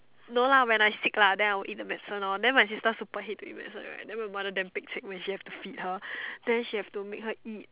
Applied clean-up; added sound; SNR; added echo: none; none; none; none.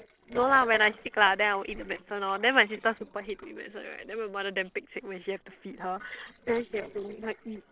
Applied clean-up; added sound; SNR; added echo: neural separator model SepFormer DNS4.